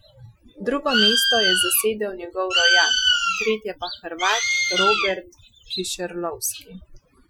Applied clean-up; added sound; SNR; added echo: classical method Wiener filter.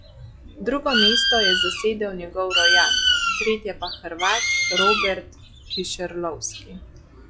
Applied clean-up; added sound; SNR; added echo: classical method log-MMSE.